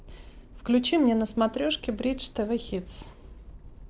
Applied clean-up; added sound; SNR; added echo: none; Accelerating, revving, vroom; 17 dB; none.